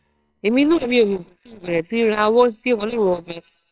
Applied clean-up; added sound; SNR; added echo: neural separator model SepFormer WHAMR!.